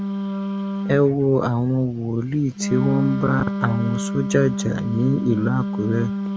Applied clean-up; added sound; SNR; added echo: none; Wind instrument, woodwind instrument; 5 dB; none.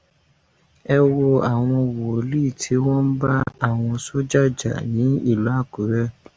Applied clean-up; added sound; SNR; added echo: none; none; none; none.